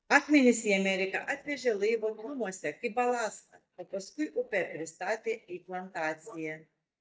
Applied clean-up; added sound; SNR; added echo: neural mask model DeepFilterNet 3.